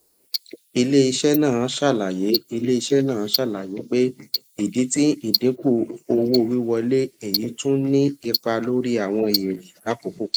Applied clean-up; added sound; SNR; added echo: neural mask model Resemble Enhance denoiser.